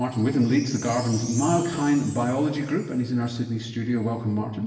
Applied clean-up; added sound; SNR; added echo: none; Wind chime; 18 dB; reverberation time 1.1 s.